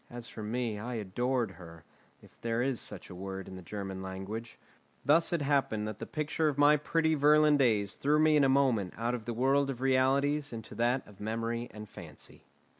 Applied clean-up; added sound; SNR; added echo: none; none; none; none.